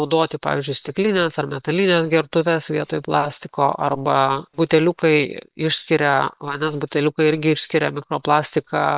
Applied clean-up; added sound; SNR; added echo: neural separator model SepFormer WHAM!.